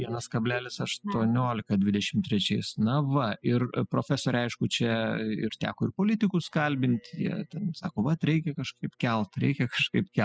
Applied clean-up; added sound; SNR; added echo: classical method spectral subtraction.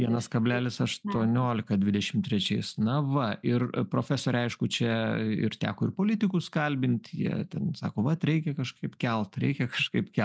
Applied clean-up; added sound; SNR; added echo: none; none; none; none.